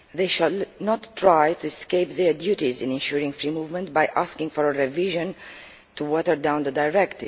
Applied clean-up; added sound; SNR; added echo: none; none; none; none.